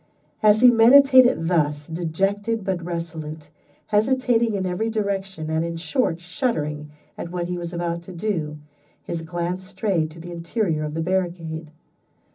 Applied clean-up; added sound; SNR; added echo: none; none; none; reverberation time 0.4 s.